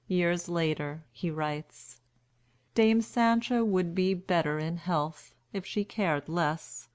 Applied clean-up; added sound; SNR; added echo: none; none; none; none.